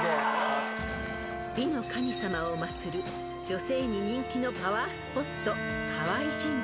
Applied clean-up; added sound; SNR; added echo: none; Bowed string instrument; 7 dB; none.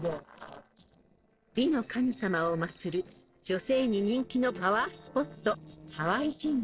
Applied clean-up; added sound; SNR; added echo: neural separator model SepFormer DNS4.